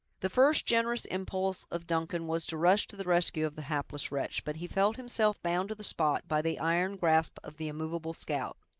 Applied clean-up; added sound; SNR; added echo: neural mask model Resemble Enhance denoiser.